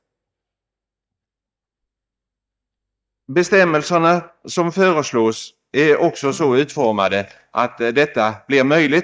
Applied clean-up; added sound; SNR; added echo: neural mask model DeepFilterNet 3.